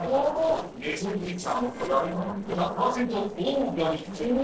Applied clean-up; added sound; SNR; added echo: neural separator model SepFormer DNS4.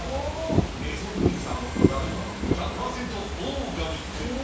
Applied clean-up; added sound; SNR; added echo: none; Fireworks / Ocean; -4 dB; reverberation time 0.7 s.